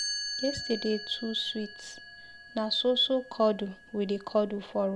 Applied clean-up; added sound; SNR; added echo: none; Chime; 11 dB; none.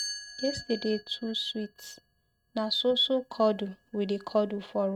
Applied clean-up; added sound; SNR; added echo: neural mask model RNNoise.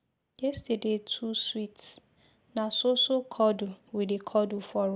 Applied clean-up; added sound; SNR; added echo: none; none; none; none.